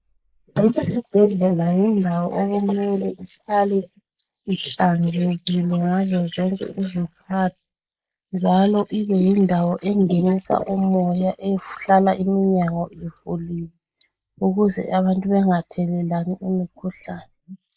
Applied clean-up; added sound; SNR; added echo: neural mask model Resemble Enhance denoiser.